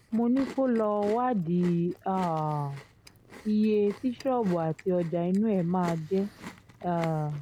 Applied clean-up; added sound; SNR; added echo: none; Chewing, mastication; 19 dB; none.